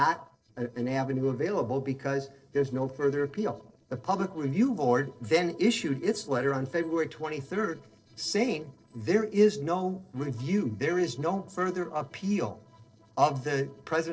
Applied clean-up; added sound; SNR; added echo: neural separator model SepFormer DNS4.